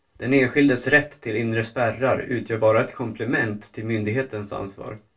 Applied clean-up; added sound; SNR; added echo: none; none; none; reverberation time 0.2 s.